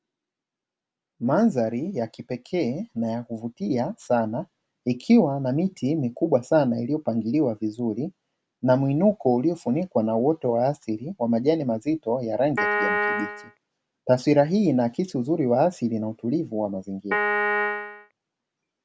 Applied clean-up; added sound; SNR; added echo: none; Piano; 0 dB; none.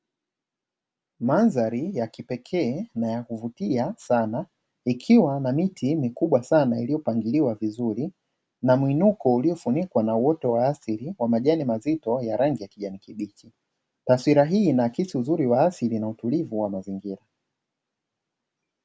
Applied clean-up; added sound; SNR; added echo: none; none; none; none.